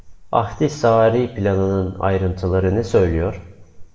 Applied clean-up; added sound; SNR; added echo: none; none; none; reverberation time 0.6 s.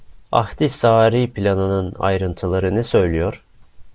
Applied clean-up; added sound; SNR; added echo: none; none; none; none.